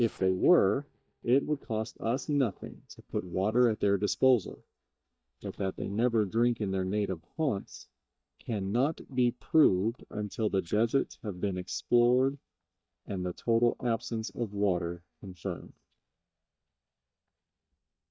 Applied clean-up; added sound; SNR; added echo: neural mask model DeepFilterNet 3.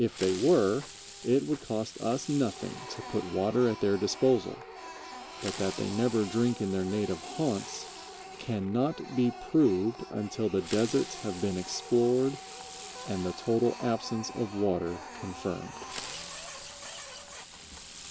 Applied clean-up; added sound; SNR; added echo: none; Printer + Fireworks; 13 dB; none.